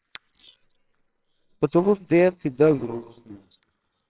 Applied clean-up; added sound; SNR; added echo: neural separator model SepFormer WHAMR!.